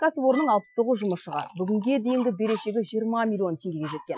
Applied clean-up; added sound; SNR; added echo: classical method Wiener filter.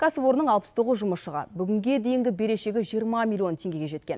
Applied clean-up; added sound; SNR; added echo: none; none; none; none.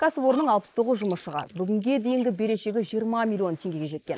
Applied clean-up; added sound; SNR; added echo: neural mask model Resemble Enhance denoiser.